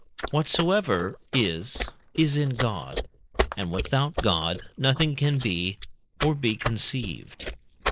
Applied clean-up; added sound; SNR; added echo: neural mask model Resemble Enhance denoiser.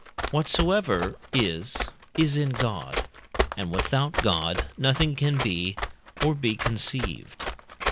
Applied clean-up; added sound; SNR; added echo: none; Run; 5 dB; none.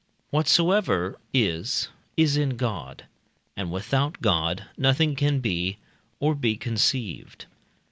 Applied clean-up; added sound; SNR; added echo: none; none; none; none.